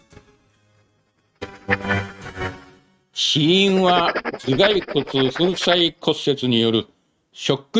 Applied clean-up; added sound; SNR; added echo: neural mask model RNNoise.